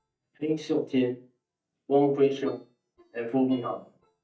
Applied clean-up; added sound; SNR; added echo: neural mask model DeepFilterNet 3.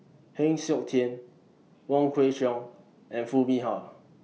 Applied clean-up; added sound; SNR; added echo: none; none; none; none.